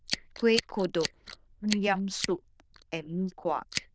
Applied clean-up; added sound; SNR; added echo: neural diffusion model UNIVERSE++.